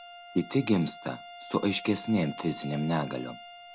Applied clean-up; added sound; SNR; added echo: none; Bowed string instrument; 15 dB; none.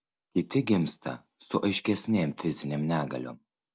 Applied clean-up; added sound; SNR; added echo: none; none; none; none.